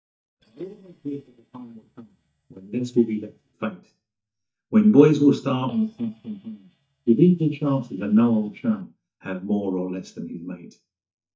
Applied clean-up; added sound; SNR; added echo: neural mask model DeepFilterNet 3.